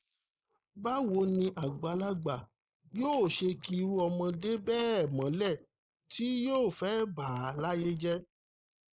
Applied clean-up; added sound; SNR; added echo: neural mask model Resemble Enhance denoiser.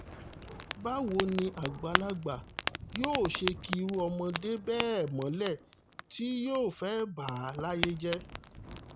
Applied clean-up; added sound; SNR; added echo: none; Fire; 3 dB; none.